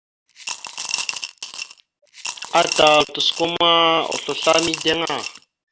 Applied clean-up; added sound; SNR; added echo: none; Coin (dropping) / Glass; 9 dB; none.